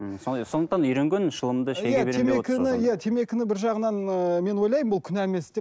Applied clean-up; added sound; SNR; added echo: none; none; none; none.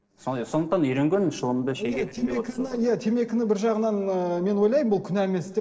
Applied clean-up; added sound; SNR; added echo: neural separator model SepFormer DNS4.